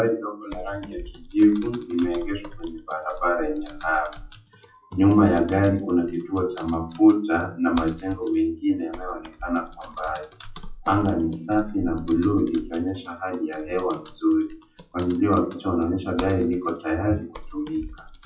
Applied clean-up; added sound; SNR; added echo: classical method WPE with log-MMSE.